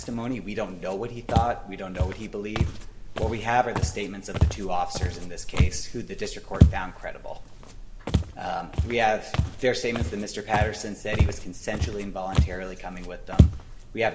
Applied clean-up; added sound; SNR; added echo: none; Walk, footsteps; -2 dB; reverberation time 1.7 s.